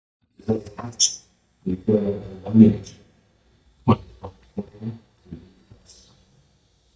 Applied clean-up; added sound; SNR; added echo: neural mask model DeepFilterNet 3.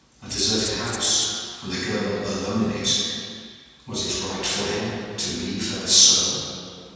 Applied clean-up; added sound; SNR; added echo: none; Rattle (instrument); 14 dB; reverberation time 2.1 s.